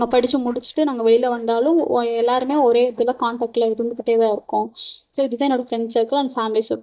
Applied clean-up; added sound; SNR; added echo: neural mask model DeepFilterNet 3.